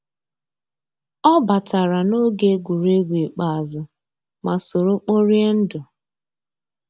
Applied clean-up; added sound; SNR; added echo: none; none; none; none.